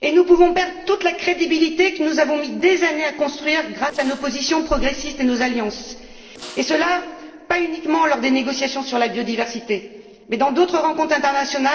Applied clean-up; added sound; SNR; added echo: neural separator model SepFormer DNS4.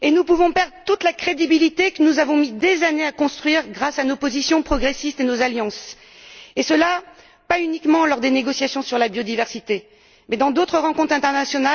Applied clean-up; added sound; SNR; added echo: none; none; none; none.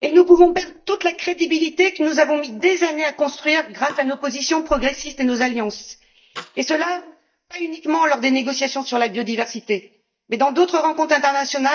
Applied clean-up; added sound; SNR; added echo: neural mask model DeepFilterNet 3.